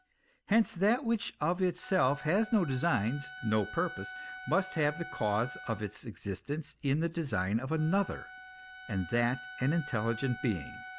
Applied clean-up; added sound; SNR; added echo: none; Wind instrument, woodwind instrument; 15 dB; none.